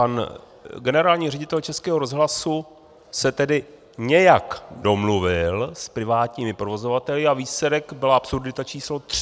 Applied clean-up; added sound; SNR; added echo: none; none; none; none.